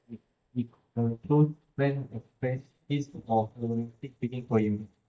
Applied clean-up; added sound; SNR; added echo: neural mask model DeepFilterNet 3.